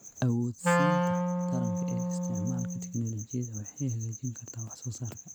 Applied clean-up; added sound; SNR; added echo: none; Wind instrument, woodwind instrument; -4 dB; none.